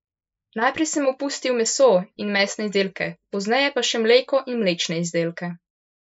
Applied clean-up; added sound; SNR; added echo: neural mask model Resemble Enhance denoiser.